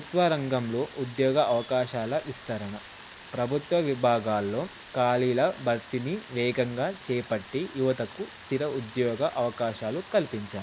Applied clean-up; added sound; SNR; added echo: none; Rain; 16 dB; none.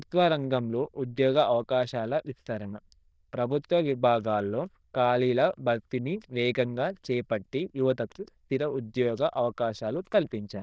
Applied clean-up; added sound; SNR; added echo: neural diffusion model UNIVERSE++.